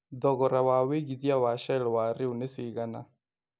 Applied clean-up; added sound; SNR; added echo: none; none; none; none.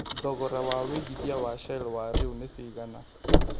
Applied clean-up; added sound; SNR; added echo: none; Car; -4 dB; none.